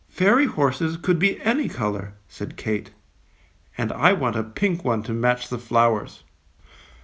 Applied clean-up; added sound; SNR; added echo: none; none; none; none.